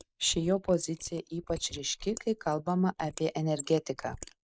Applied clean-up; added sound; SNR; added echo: neural mask model Resemble Enhance denoiser.